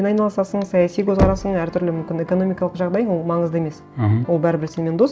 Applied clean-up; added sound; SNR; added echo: none; Knock; 9 dB; none.